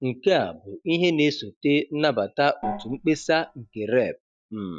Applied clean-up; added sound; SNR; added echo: neural mask model DeepFilterNet 3.